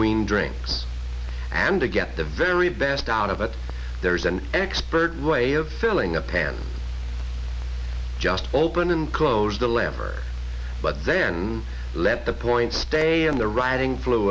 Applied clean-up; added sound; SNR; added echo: none; none; none; none.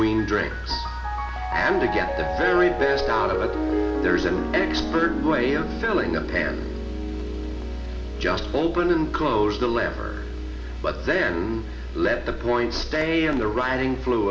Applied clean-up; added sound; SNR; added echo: none; Piano; 6 dB; reverberation time 1.0 s.